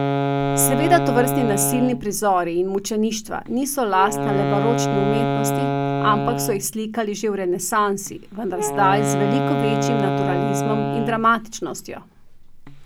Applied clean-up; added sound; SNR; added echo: none; Wind instrument, woodwind instrument; 1 dB; none.